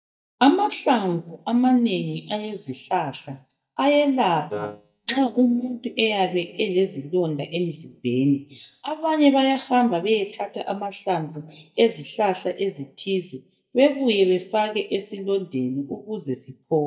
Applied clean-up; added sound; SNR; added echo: neural mask model DeepFilterNet 3.